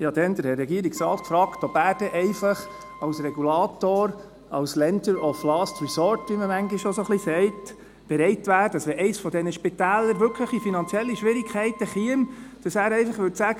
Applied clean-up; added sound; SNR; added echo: none; Wind instrument, woodwind instrument; 18 dB; none.